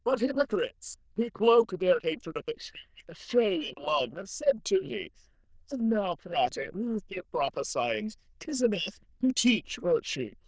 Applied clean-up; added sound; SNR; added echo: neural diffusion model UNIVERSE++.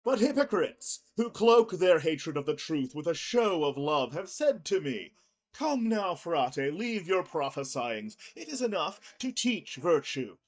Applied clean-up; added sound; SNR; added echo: neural mask model DeepFilterNet 3.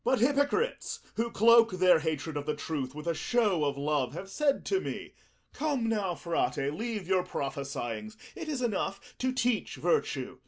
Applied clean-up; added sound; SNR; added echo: none; none; none; none.